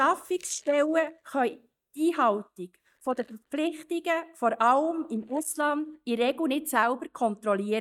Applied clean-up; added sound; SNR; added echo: neural mask model DeepFilterNet 3.